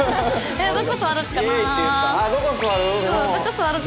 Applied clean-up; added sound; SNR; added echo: none; none; none; none.